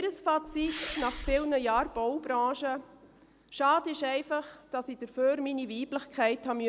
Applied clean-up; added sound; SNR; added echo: none; Respiratory sounds; 5 dB; none.